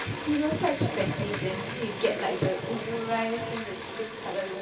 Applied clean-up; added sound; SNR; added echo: none; Bicycle; 4 dB; reverberation time 2.5 s.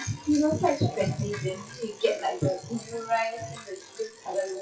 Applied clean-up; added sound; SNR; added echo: classical method WPE with log-MMSE.